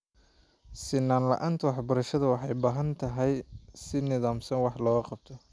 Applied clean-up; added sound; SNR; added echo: none; none; none; none.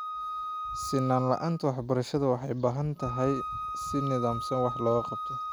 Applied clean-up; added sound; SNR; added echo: none; Wind instrument, woodwind instrument; 7 dB; none.